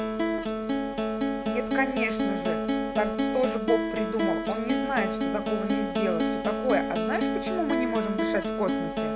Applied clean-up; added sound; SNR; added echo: none; Acoustic guitar; -3 dB; none.